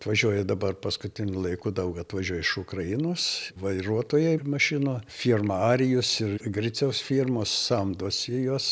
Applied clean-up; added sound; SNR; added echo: none; none; none; none.